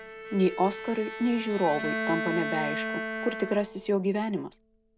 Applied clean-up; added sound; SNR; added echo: none; Bowed string instrument; 6 dB; none.